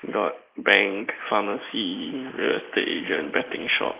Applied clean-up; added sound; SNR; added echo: neural mask model Resemble Enhance denoiser.